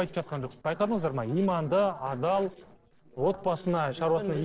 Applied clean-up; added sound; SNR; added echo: neural separator model SepFormer DNS4.